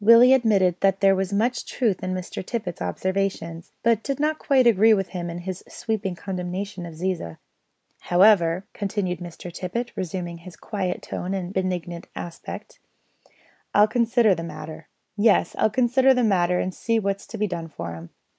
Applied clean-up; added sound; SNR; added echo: none; none; none; none.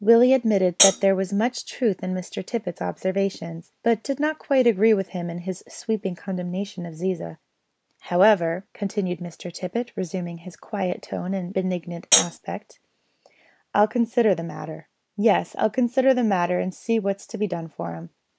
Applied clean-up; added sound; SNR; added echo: none; Hi-hat; -4 dB; none.